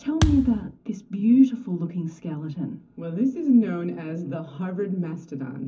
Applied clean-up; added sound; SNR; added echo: none; Thump, thud; 3 dB; reverberation time 0.3 s.